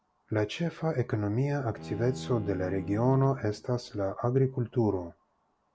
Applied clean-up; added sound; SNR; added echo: none; Bowed string instrument; 14 dB; none.